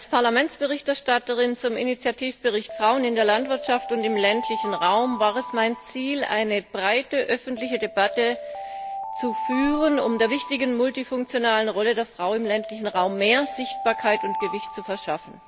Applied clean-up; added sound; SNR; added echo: none; Alarm; 11 dB; none.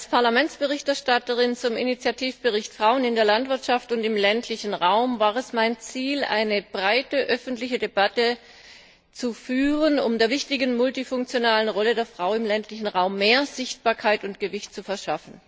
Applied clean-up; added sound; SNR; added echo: none; none; none; none.